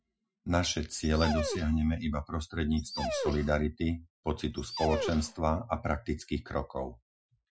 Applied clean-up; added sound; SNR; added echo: classical method Wiener filter.